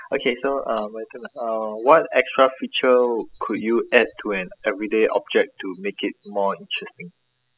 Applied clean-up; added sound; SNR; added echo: classical method spectral subtraction.